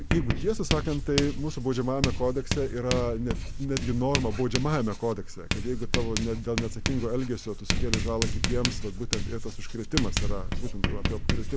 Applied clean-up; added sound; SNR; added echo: none; Writing; -1 dB; none.